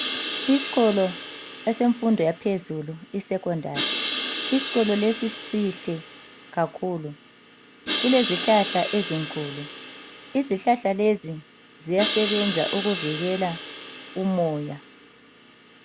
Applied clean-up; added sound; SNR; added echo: none; Crash cymbal; 5 dB; none.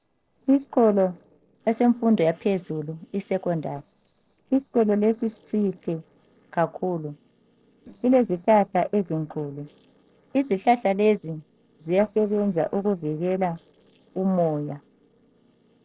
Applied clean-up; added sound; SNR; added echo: neural separator model SepFormer DNS4.